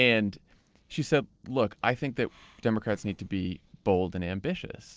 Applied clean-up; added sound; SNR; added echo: neural separator model SepFormer DNS4.